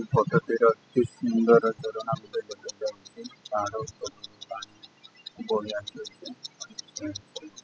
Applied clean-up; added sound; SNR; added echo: classical method spectral subtraction.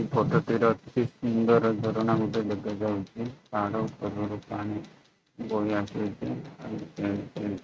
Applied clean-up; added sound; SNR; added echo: neural mask model RNNoise.